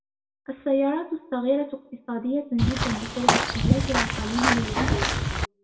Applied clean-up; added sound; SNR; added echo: none; Walk, footsteps / Bird vocalization, bird call, bird song; -4 dB; reverberation time 0.6 s.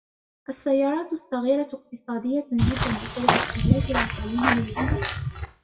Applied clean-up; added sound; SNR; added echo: classical method WPE with log-MMSE.